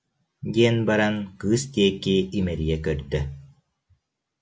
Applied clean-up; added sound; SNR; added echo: none; none; none; none.